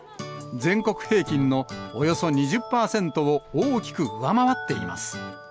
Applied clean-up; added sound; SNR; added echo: none; none; none; none.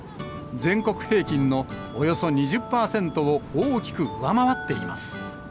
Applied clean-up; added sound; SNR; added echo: none; Waves, surf; 15 dB; none.